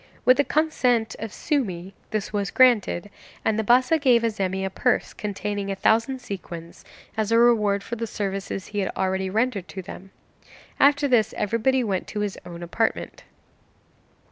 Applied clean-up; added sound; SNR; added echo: none; none; none; none.